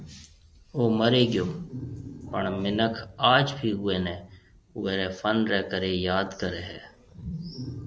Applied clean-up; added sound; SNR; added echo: none; Wild animals; 14 dB; none.